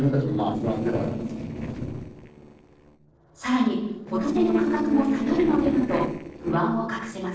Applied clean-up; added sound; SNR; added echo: neural separator model SepFormer DNS4.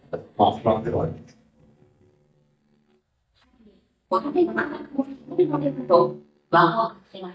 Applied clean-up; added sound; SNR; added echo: neural mask model DeepFilterNet 3.